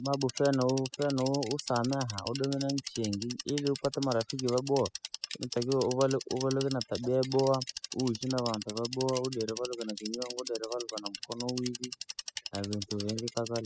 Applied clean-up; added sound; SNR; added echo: classical method spectral subtraction.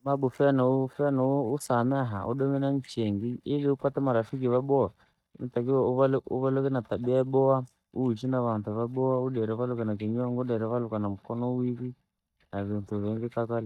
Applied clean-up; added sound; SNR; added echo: neural mask model DeepFilterNet 3.